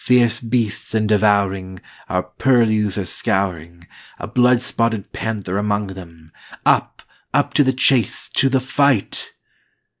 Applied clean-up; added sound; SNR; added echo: neural mask model Resemble Enhance denoiser.